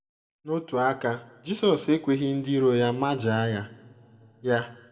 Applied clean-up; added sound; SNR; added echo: none; none; none; reverberation time 1.8 s.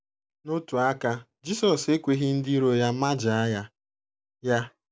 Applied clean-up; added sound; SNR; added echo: none; none; none; none.